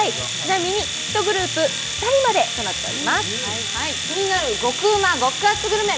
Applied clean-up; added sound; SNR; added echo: none; Domestic sounds, home sounds; 4 dB; none.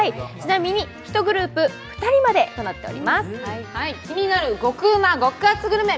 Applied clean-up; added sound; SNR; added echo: none; none; none; none.